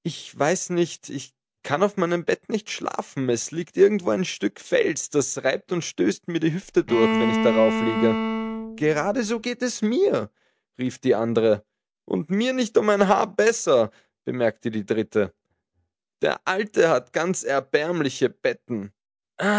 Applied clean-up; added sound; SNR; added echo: none; Bowed string instrument; 2 dB; none.